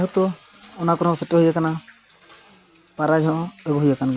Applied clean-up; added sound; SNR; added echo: none; none; none; none.